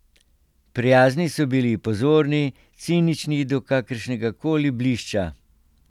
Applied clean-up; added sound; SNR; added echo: none; none; none; none.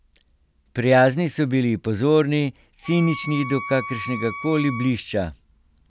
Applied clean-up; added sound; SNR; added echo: none; Wind instrument, woodwind instrument; 12 dB; none.